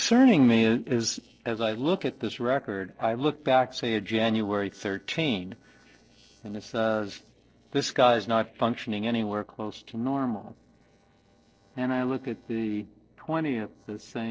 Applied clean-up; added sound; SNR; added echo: neural separator model SepFormer DNS4.